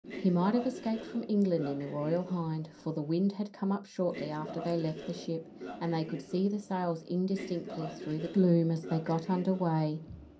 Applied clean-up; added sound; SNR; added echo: none; Train; 13 dB; reverberation time 0.3 s.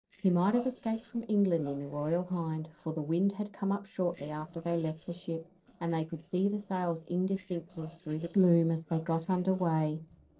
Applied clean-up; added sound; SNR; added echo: neural separator model SepFormer DNS4.